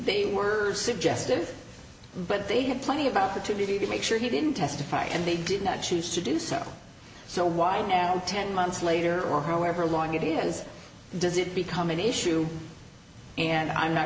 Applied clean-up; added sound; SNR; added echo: none; none; none; none.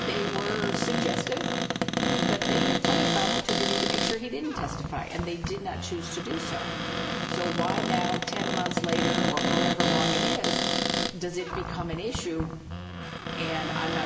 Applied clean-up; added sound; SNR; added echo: none; Cupboard open or close; -5 dB; none.